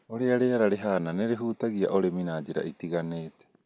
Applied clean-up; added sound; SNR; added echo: none; none; none; none.